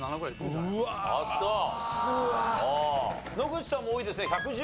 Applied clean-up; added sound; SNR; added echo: none; Bird; 14 dB; none.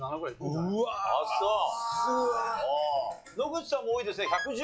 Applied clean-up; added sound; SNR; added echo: classical method log-MMSE.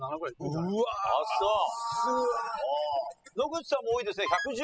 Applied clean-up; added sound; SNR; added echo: classical method spectral subtraction.